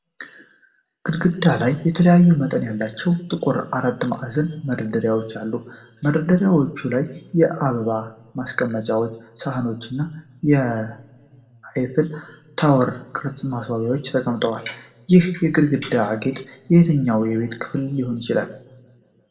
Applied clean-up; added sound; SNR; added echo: none; none; none; reverberation time 0.6 s.